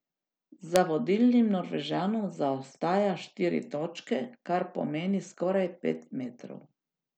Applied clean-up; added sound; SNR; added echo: none; none; none; none.